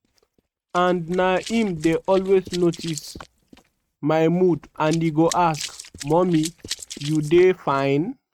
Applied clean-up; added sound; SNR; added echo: neural mask model RNNoise.